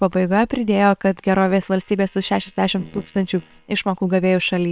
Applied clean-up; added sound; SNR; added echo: neural separator model SepFormer WHAM!.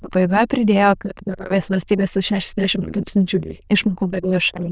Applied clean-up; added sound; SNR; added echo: neural diffusion model UNIVERSE++.